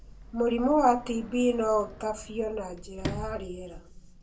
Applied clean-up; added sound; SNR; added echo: none; Sliding door; 13 dB; reverberation time 0.2 s.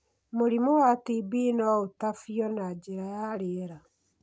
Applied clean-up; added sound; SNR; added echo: none; none; none; none.